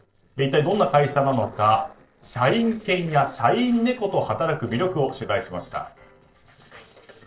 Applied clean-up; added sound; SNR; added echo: neural separator model SepFormer DNS4.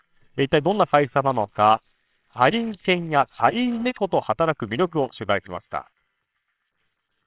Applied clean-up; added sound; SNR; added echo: neural separator model SepFormer WHAMR!.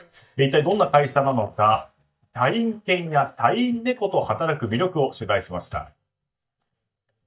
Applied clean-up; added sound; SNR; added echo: neural mask model DeepFilterNet 3.